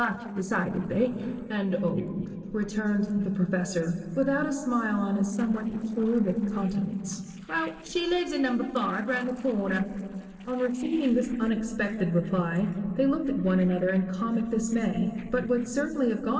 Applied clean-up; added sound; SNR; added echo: neural separator model SepFormer DNS4.